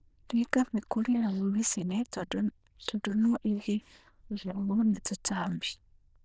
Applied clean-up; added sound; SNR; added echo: neural diffusion model UNIVERSE++.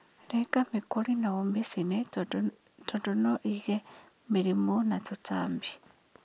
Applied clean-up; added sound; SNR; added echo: none; none; none; none.